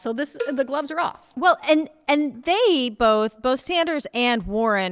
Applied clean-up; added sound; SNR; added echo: none; Cowbell; 17 dB; none.